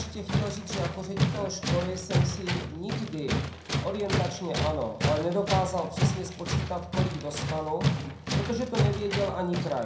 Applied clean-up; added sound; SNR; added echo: none; Tools; -2 dB; reverberation time 0.6 s.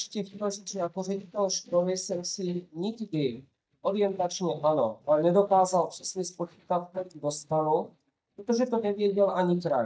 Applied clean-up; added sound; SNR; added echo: neural mask model DeepFilterNet 3.